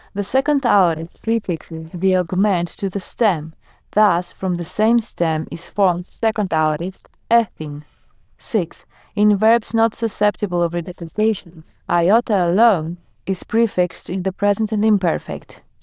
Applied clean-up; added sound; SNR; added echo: neural diffusion model UNIVERSE++.